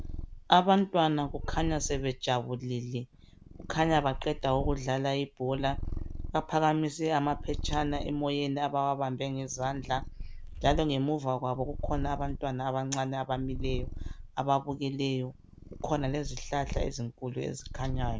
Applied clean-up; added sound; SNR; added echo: none; Purr; 8 dB; none.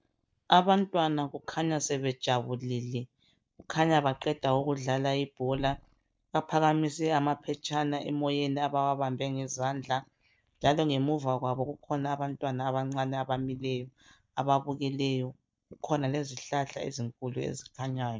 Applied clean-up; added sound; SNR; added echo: neural mask model DeepFilterNet 3.